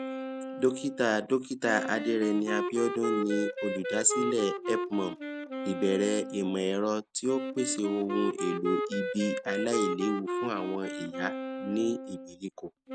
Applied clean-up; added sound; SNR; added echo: none; Wind instrument, woodwind instrument; 4 dB; none.